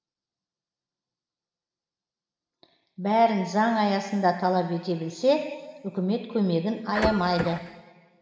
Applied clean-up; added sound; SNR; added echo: none; Printer; 4 dB; reverberation time 1.6 s.